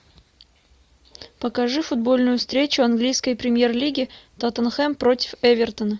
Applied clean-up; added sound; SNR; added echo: none; none; none; none.